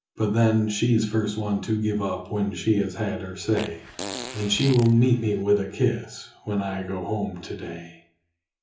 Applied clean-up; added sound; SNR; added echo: none; Fart; 12 dB; reverberation time 0.8 s.